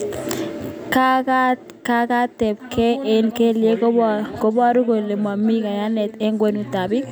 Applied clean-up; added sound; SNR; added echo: none; none; none; none.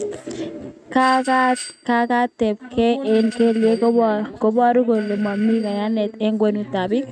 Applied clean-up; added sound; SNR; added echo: neural mask model RNNoise.